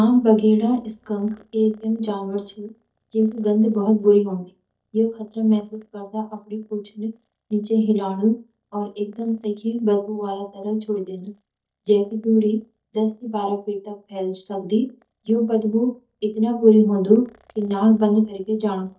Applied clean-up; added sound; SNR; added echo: neural mask model DeepFilterNet 3.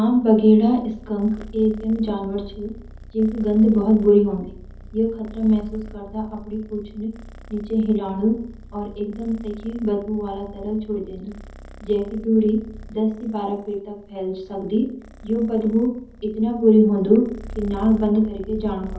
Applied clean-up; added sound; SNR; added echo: none; Purr; 18 dB; reverberation time 0.6 s.